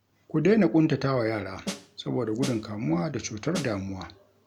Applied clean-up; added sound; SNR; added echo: none; Snare drum; 12 dB; none.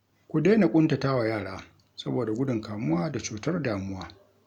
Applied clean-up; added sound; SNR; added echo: none; none; none; none.